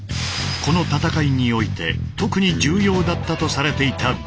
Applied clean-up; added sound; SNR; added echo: none; none; none; none.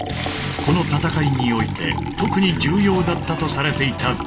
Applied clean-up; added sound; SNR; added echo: none; Liquid; 8 dB; reverberation time 1.9 s.